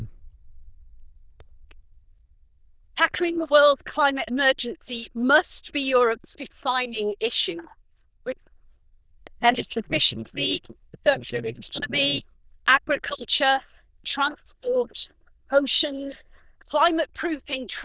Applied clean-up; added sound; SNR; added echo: neural diffusion model UNIVERSE++.